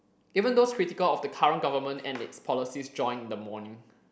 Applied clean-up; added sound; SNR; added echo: none; none; none; none.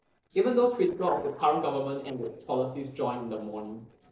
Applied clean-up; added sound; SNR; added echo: neural separator model SepFormer DNS4.